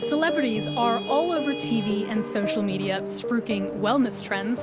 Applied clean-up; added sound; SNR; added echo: none; Traffic noise, roadway noise / Vehicle horn, car horn, honking; 14 dB; none.